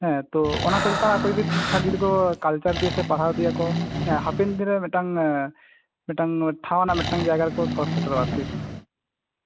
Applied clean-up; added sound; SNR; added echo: none; Accelerating, revving, vroom + Breathing; 3 dB; none.